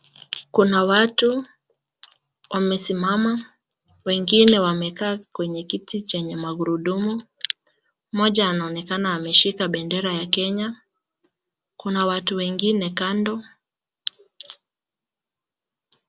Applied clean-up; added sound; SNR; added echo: none; none; none; none.